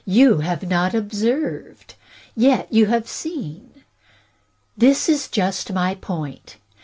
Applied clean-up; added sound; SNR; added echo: none; none; none; none.